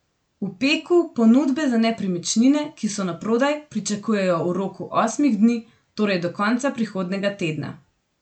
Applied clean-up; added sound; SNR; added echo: none; none; none; none.